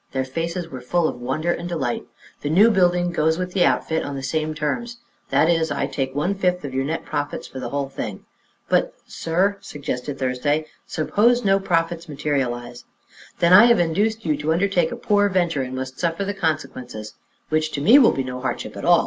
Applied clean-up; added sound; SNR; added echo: none; none; none; none.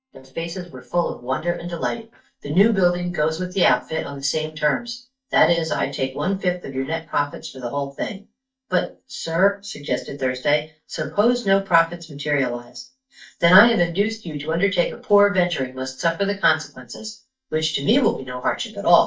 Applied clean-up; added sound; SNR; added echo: neural mask model DeepFilterNet 3.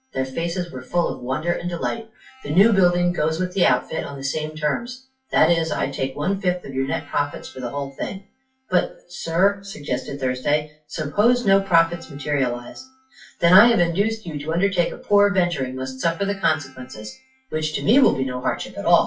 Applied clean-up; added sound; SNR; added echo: classical method WPE with log-MMSE.